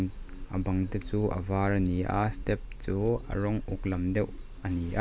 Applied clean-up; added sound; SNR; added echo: none; none; none; none.